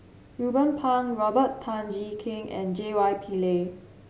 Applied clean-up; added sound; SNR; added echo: none; none; none; none.